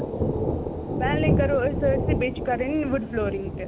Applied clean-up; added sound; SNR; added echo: none; Thunder; -1 dB; none.